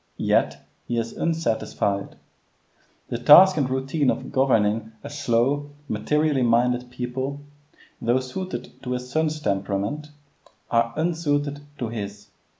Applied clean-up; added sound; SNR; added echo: none; none; none; none.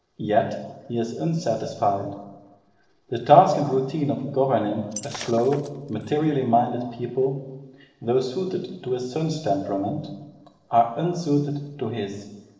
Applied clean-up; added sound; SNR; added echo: neural separator model SepFormer DNS4.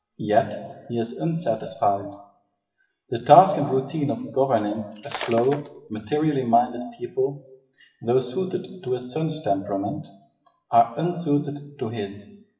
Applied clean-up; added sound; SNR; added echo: classical method WPE with log-MMSE.